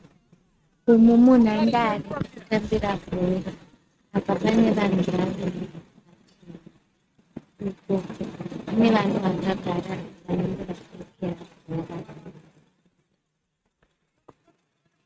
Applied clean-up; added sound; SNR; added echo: neural mask model RNNoise.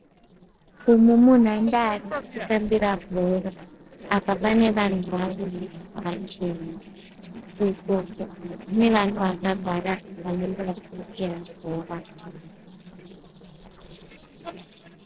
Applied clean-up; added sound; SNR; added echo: neural separator model SepFormer DNS4.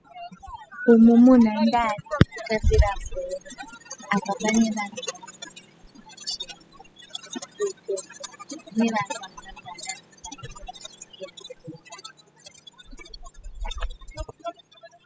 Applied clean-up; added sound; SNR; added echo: classical method spectral subtraction.